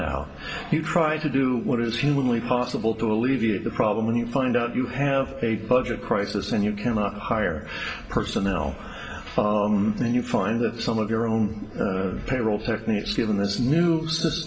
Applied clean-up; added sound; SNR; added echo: none; none; none; reverberation time 1.0 s.